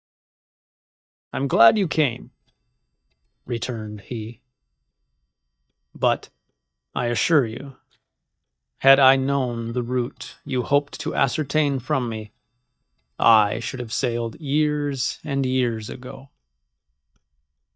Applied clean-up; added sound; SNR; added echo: neural mask model DeepFilterNet 3.